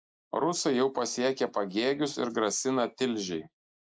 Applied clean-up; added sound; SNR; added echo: neural mask model Resemble Enhance denoiser.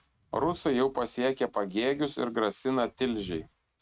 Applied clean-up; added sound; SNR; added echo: neural mask model RNNoise.